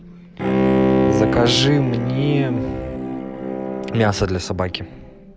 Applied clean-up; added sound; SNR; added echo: none; Bowed string instrument; 0 dB; none.